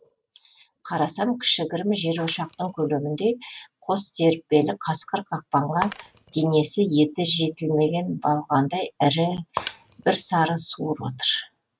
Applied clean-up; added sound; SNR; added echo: neural mask model RNNoise.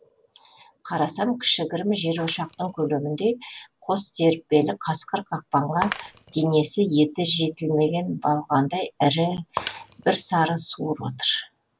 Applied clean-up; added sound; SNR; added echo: none; Shatter; 18 dB; none.